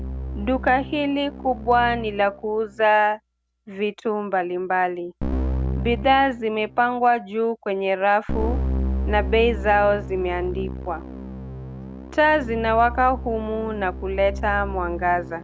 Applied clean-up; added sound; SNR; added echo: none; Keyboard (musical); 7 dB; none.